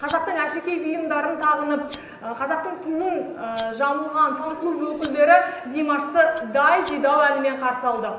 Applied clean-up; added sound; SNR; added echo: none; Scissors; 20 dB; reverberation time 0.9 s.